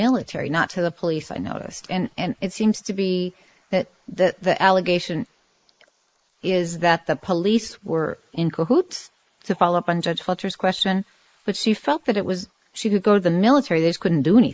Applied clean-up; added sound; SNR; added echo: neural mask model Resemble Enhance denoiser.